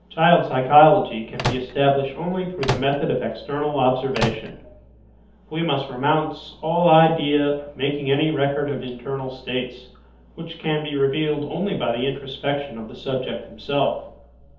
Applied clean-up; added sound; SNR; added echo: none; Microwave oven; 5 dB; reverberation time 0.6 s.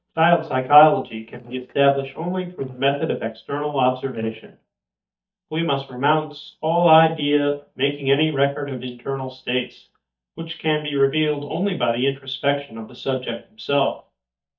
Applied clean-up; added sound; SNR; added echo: neural mask model DeepFilterNet 3.